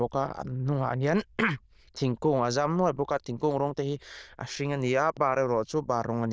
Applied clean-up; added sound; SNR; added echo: neural diffusion model UNIVERSE++.